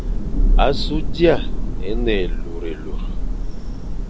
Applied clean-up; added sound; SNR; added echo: none; Thunder / Rain; -5 dB; none.